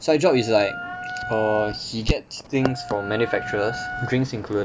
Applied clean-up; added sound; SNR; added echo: none; Wind instrument, woodwind instrument; 10 dB; none.